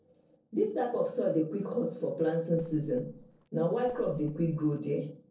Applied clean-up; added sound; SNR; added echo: neural separator model SepFormer DNS4.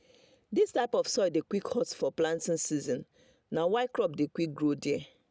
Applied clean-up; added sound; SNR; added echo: none; none; none; none.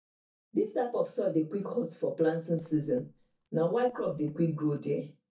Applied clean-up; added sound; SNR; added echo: neural mask model DeepFilterNet 3.